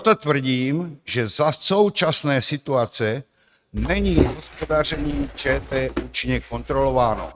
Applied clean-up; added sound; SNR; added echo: neural mask model RNNoise.